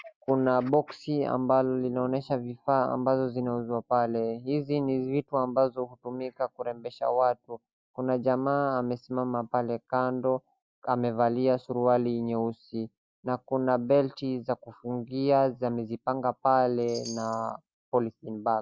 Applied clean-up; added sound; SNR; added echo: none; Chime; 19 dB; none.